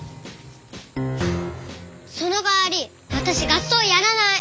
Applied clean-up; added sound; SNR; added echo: none; none; none; none.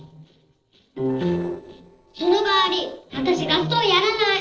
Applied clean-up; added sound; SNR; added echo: neural separator model SepFormer DNS4.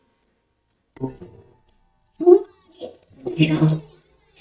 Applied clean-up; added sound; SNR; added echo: neural mask model DeepFilterNet 3.